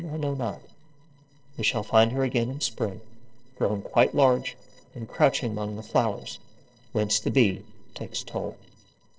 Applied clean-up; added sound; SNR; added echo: neural separator model SepFormer DNS4.